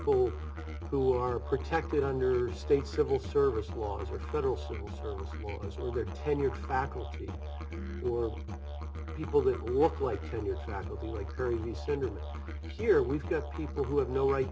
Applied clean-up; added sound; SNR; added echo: none; Musical instrument; 6 dB; none.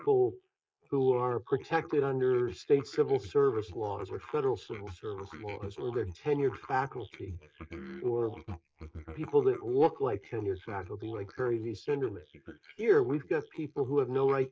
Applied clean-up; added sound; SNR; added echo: neural mask model Resemble Enhance denoiser.